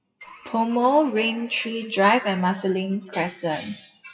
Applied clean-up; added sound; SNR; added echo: classical method WPE with log-MMSE.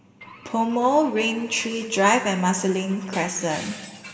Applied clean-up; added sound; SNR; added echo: none; Glass / Engine / Car; 19 dB; reverberation time 1.7 s.